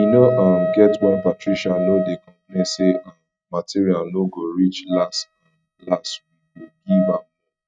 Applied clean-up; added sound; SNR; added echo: neural mask model RNNoise.